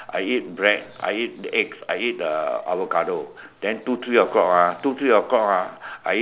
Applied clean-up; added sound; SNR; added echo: none; none; none; none.